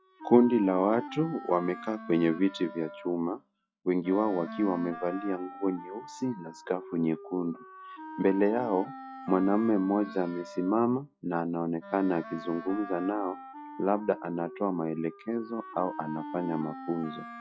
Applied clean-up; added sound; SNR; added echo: classical method log-MMSE.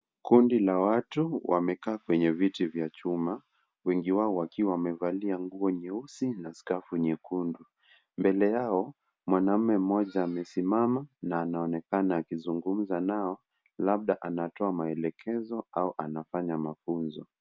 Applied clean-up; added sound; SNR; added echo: none; none; none; none.